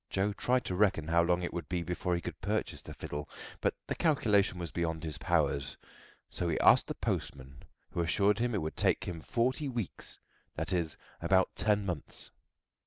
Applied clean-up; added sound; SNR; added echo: none; none; none; none.